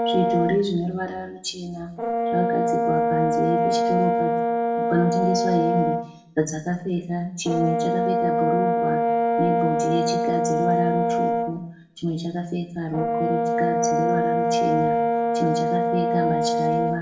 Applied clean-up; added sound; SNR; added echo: none; Brass instrument; -3 dB; reverberation time 0.5 s.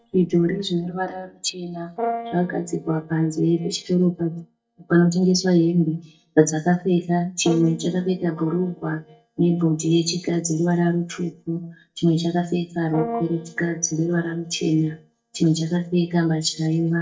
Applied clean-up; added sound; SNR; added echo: neural mask model DeepFilterNet 3.